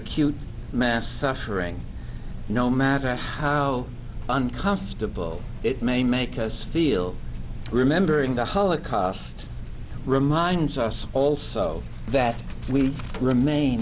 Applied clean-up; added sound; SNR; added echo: none; none; none; none.